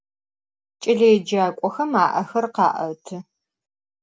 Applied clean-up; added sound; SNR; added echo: none; none; none; none.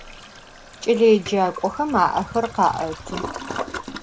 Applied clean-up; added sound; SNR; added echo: none; Toilet flush; 12 dB; none.